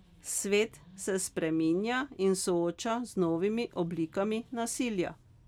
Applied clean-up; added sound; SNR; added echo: none; none; none; none.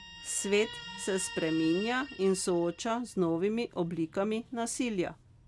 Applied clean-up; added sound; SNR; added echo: none; Guitar; 16 dB; none.